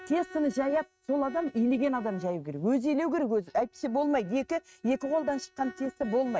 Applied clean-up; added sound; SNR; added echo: neural mask model RNNoise.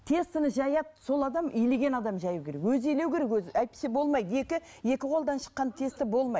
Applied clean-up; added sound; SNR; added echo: none; none; none; none.